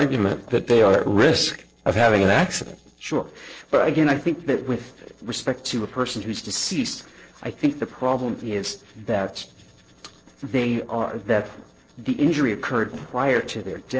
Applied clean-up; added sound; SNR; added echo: neural separator model SepFormer DNS4.